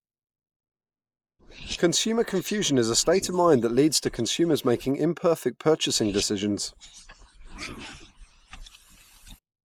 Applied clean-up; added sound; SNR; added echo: neural mask model Resemble Enhance denoiser.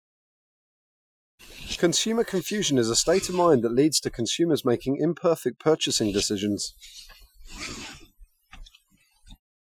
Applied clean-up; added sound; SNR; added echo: classical method Wiener filter.